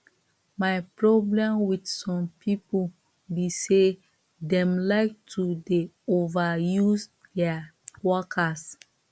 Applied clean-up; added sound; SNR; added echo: none; none; none; none.